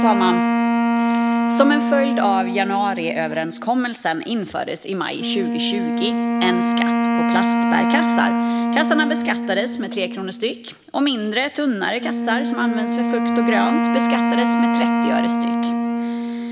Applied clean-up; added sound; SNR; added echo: none; Wind instrument, woodwind instrument; -2 dB; none.